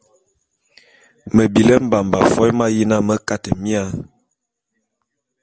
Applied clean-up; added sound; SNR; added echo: none; none; none; none.